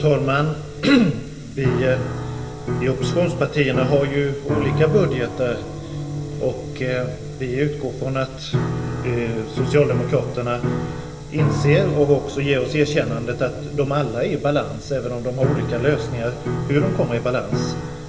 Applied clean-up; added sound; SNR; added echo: none; Piano; 5 dB; reverberation time 2.2 s.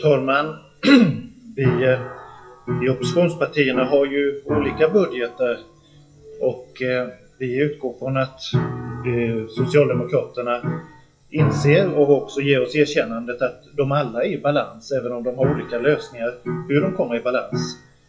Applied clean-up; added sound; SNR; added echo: classical method WPE with log-MMSE.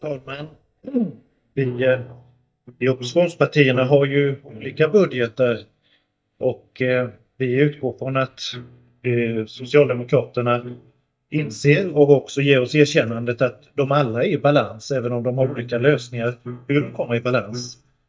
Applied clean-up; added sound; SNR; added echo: neural mask model DeepFilterNet 3.